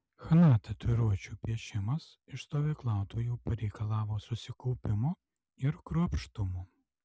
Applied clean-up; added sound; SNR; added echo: none; none; none; none.